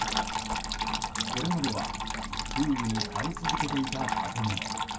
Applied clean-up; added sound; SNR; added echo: none; Trickle, dribble / Water tap, faucet; -2 dB; reverberation time 0.2 s.